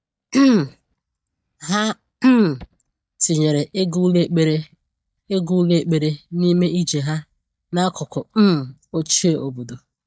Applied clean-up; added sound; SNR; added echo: neural mask model DeepFilterNet 3.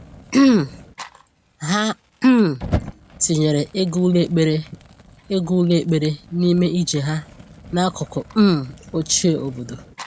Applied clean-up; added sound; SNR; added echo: none; Fire; 16 dB; none.